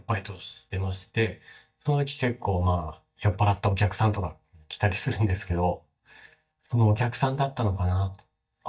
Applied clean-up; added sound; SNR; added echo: neural mask model DeepFilterNet 3.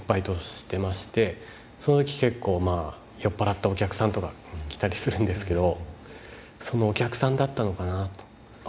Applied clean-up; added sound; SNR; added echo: none; none; none; none.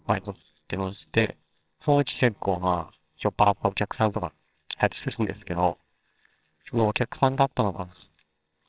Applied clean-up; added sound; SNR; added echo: neural separator model SepFormer WHAMR!.